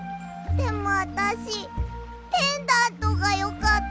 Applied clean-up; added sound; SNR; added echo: none; none; none; none.